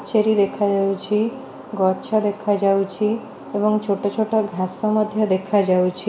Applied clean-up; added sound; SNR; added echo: none; none; none; reverberation time 1.3 s.